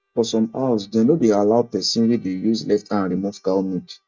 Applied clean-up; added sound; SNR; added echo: neural mask model DeepFilterNet 3.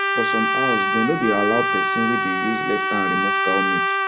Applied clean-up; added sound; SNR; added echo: none; Trumpet; -4 dB; none.